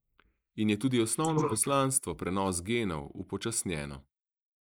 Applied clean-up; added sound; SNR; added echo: neural mask model Resemble Enhance denoiser.